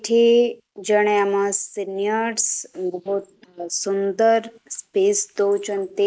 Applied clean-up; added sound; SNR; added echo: none; none; none; none.